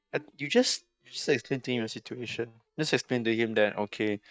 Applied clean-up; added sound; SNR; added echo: neural mask model DeepFilterNet 3.